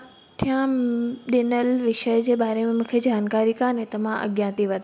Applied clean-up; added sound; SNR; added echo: none; none; none; none.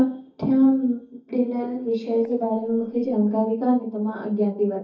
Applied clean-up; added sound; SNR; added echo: neural mask model DeepFilterNet 3.